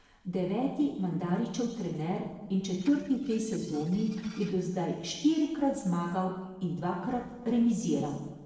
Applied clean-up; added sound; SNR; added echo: neural separator model SepFormer DNS4.